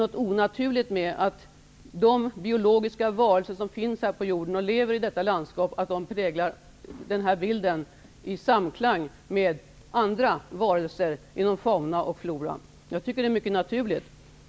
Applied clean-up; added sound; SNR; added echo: none; none; none; none.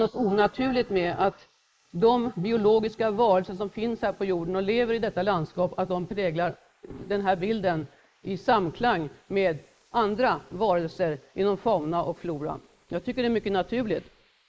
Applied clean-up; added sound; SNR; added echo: neural mask model Resemble Enhance denoiser.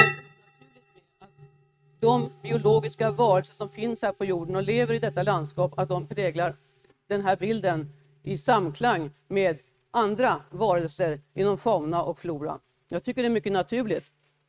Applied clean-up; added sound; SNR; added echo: neural mask model RNNoise.